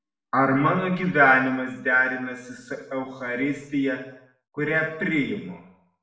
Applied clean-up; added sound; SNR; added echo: none; none; none; reverberation time 0.8 s.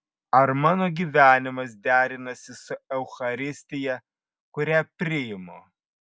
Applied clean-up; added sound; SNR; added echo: none; none; none; none.